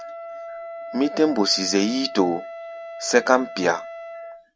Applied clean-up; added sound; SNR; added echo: none; Wind instrument, woodwind instrument; 12 dB; none.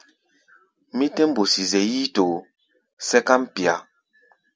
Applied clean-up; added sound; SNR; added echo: none; none; none; none.